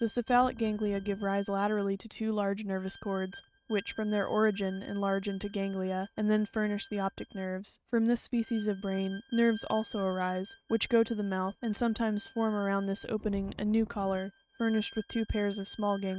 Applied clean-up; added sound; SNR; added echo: neural mask model RNNoise.